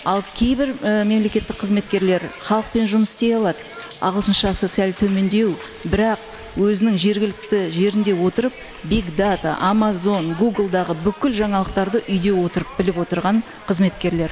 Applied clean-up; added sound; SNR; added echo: none; Hiss; 19 dB; none.